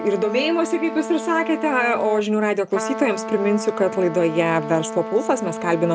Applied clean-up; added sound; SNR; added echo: none; Trumpet; 9 dB; none.